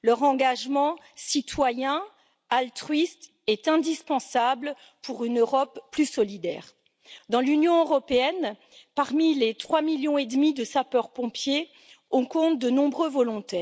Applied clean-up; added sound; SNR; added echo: none; none; none; none.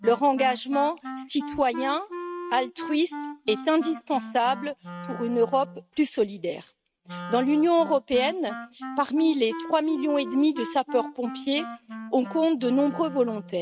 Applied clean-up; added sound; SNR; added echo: neural mask model RNNoise.